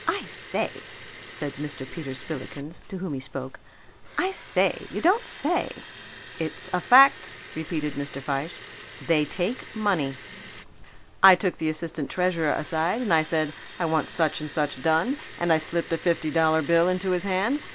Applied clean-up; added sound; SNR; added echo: none; Liquid; 16 dB; none.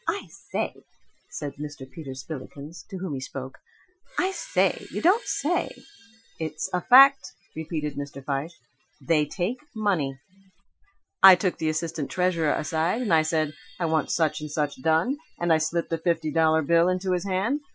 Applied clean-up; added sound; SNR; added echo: classical method Wiener filter.